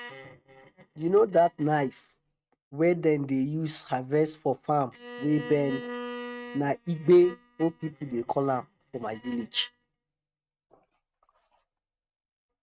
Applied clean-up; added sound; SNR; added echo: neural mask model RNNoise.